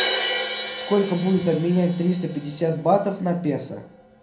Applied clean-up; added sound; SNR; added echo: none; Crash cymbal; 3 dB; reverberation time 0.5 s.